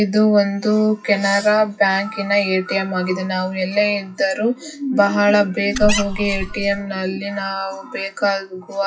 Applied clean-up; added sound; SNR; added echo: classical method WPE with log-MMSE.